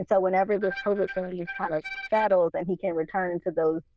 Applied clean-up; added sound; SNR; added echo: neural diffusion model UNIVERSE++.